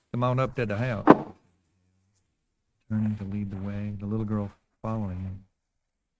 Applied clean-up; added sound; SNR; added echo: neural mask model RNNoise.